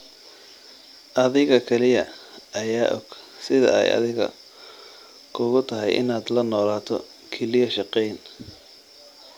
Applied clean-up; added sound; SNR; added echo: none; none; none; none.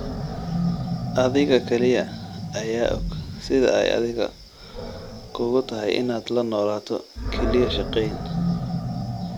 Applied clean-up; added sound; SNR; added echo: none; Animal; 5 dB; none.